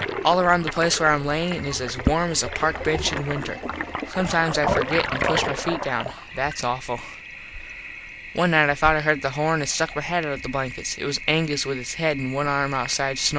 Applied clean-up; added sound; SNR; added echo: none; Toilet flush; 7 dB; none.